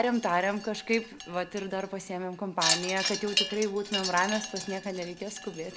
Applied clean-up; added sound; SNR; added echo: none; Wind chime; 5 dB; none.